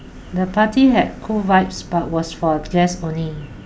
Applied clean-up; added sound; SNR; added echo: none; none; none; none.